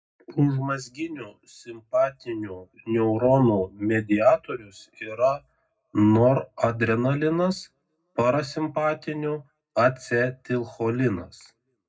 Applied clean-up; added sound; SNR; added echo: none; none; none; reverberation time 0.3 s.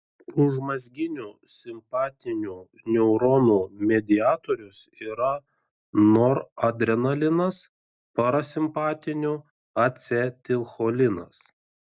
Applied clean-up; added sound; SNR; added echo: none; none; none; none.